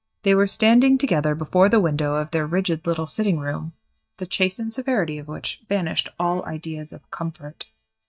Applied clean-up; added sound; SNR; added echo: neural mask model DeepFilterNet 3.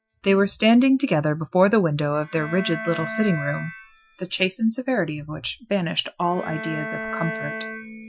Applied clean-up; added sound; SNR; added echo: classical method Wiener filter.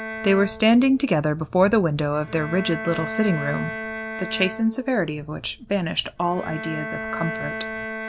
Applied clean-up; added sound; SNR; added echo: none; Bowed string instrument; 10 dB; none.